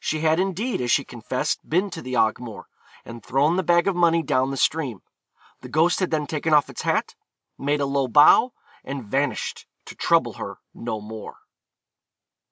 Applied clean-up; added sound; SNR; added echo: none; none; none; none.